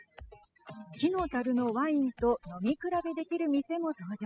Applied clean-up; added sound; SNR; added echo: classical method spectral subtraction.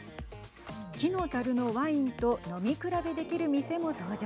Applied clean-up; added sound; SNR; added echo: none; none; none; none.